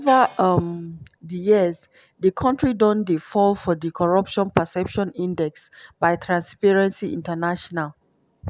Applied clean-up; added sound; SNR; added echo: none; Gong; 20 dB; none.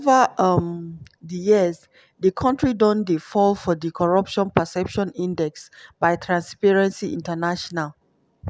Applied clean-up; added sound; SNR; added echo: none; none; none; none.